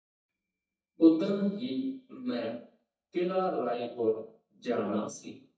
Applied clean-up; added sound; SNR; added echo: neural mask model DeepFilterNet 3.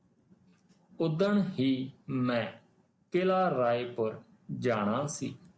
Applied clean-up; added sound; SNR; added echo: none; none; none; none.